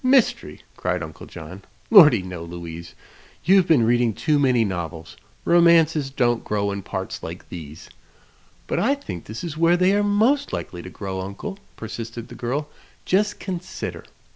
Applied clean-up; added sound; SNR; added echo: none; none; none; none.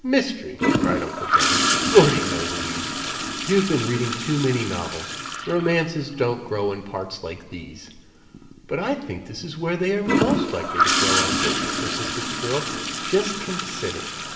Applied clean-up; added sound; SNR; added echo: none; Toilet flush / Gurgling; 1 dB; reverberation time 2.5 s.